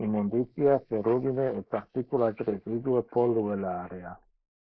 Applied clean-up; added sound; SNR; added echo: neural mask model Resemble Enhance denoiser.